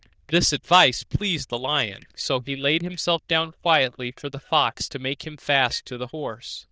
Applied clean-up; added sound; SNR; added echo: neural diffusion model UNIVERSE++.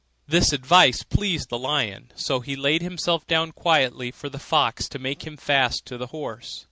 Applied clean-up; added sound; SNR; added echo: none; none; none; none.